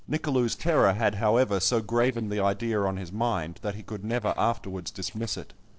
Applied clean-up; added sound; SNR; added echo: neural separator model SepFormer DNS4.